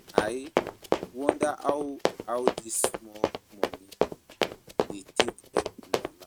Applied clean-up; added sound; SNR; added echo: neural mask model RNNoise.